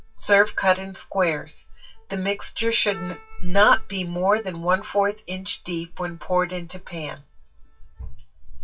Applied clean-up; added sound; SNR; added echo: classical method WPE with log-MMSE.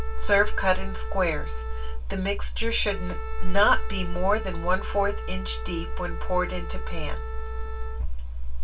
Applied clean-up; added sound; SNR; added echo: none; Wind instrument, woodwind instrument; 18 dB; reverberation time 0.2 s.